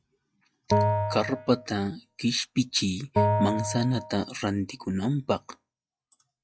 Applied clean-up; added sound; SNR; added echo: classical method log-MMSE.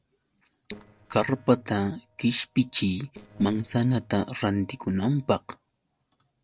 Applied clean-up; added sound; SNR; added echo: neural separator model SepFormer DNS4.